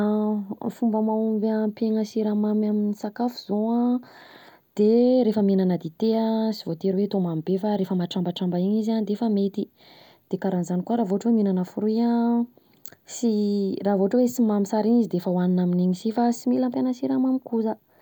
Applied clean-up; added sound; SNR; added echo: none; none; none; none.